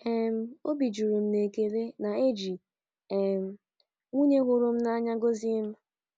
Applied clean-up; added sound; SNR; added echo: none; none; none; none.